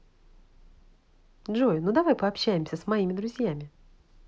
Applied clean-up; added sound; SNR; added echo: none; none; none; none.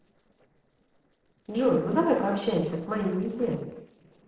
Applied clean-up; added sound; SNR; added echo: neural separator model SepFormer DNS4.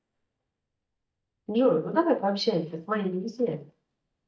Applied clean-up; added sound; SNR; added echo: neural mask model DeepFilterNet 3.